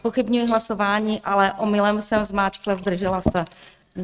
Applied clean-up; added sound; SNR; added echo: neural mask model RNNoise.